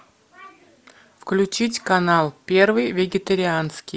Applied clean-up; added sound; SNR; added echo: none; none; none; none.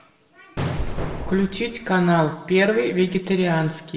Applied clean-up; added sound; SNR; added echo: none; Explosion; 8 dB; reverberation time 0.8 s.